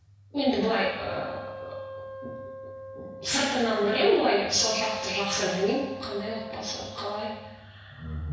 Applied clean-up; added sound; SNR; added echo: none; Wind instrument, woodwind instrument; 13 dB; reverberation time 1.1 s.